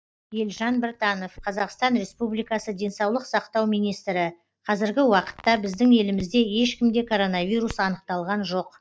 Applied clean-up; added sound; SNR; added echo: neural mask model DeepFilterNet 3.